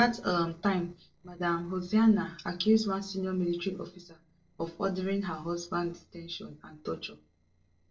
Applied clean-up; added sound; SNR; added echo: neural separator model SepFormer DNS4.